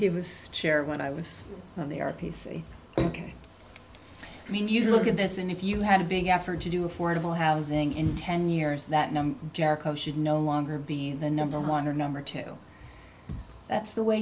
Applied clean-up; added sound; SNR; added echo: none; none; none; none.